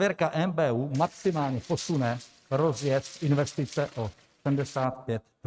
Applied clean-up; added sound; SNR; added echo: neural mask model RNNoise.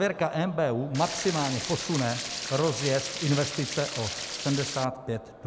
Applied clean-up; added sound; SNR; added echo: none; Stream; 6 dB; none.